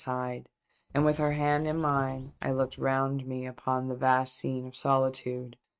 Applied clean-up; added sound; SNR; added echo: neural mask model RNNoise.